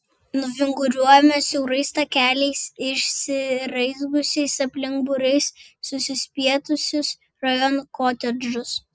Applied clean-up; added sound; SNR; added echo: none; none; none; none.